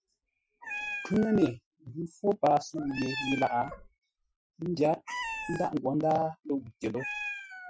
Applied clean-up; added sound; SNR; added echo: classical method Wiener filter.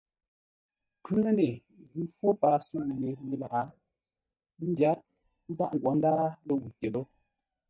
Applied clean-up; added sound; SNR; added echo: neural mask model DeepFilterNet 3.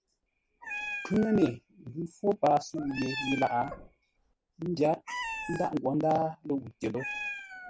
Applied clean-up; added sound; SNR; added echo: none; Meow; 11 dB; none.